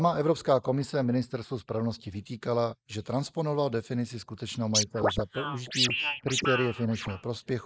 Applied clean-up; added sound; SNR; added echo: neural mask model Resemble Enhance denoiser.